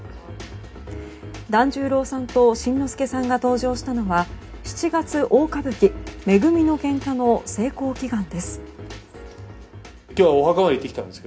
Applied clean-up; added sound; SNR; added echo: none; none; none; reverberation time 0.3 s.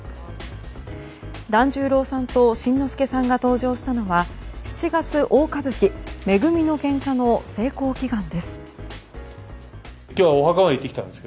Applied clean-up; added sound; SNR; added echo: none; none; none; none.